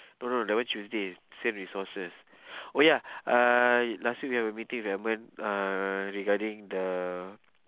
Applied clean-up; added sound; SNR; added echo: none; none; none; none.